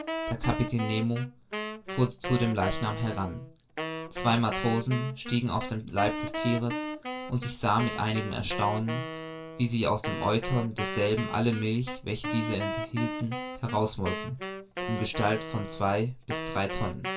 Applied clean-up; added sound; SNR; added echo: none; Wind instrument, woodwind instrument; 7 dB; reverberation time 0.2 s.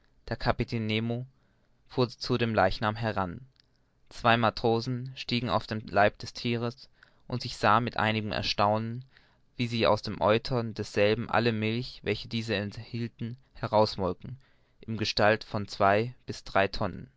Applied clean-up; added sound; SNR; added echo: none; none; none; none.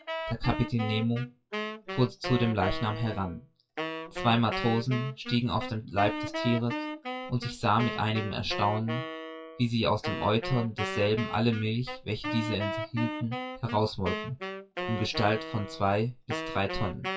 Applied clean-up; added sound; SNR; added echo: classical method WPE with log-MMSE.